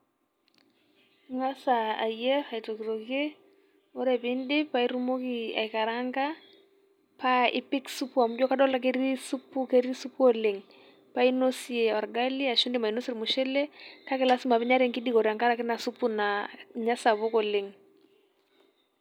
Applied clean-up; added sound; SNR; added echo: none; Snare drum; 18 dB; none.